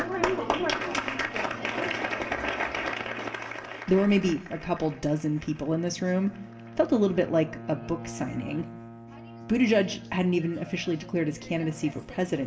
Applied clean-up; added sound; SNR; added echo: none; Bowed string instrument; 17 dB; reverberation time 0.8 s.